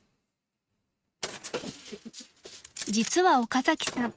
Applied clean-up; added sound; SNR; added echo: neural mask model RNNoise.